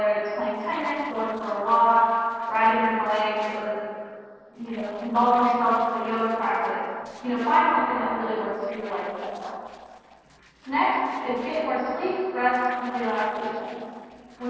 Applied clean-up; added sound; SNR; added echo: neural separator model SepFormer DNS4.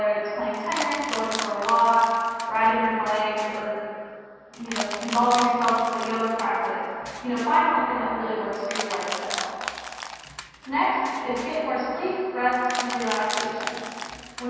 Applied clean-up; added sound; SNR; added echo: none; Crushing; 11 dB; reverberation time 2.1 s.